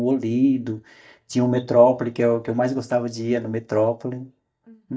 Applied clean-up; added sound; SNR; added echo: neural mask model DeepFilterNet 3.